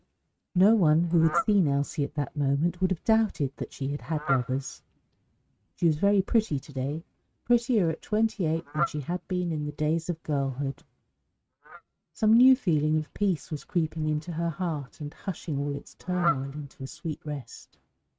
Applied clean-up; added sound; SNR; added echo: neural mask model RNNoise.